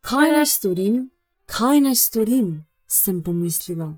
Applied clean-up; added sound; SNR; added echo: neural mask model DeepFilterNet 3.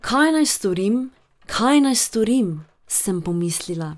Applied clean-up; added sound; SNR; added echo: none; none; none; none.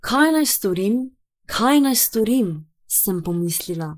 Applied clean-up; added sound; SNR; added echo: neural mask model Resemble Enhance denoiser.